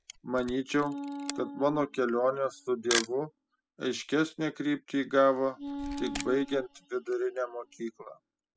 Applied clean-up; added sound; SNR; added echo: classical method spectral subtraction.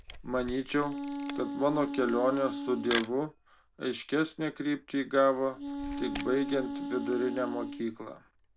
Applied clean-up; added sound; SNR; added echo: none; Camera + Wind instrument, woodwind instrument; 7 dB; none.